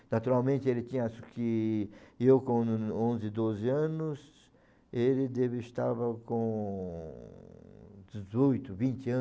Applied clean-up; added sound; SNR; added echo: none; none; none; none.